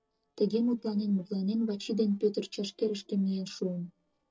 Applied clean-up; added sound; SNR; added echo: neural separator model SepFormer DNS4.